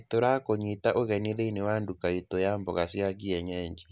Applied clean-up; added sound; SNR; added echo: none; none; none; none.